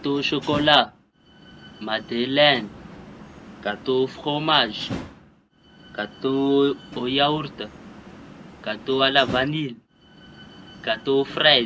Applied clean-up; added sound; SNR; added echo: none; Slam; 16 dB; none.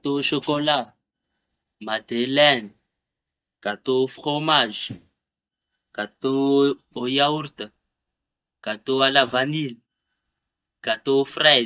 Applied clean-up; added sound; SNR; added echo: neural mask model DeepFilterNet 3.